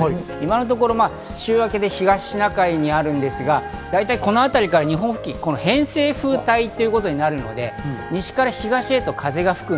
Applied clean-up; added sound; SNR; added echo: none; Dog; 18 dB; none.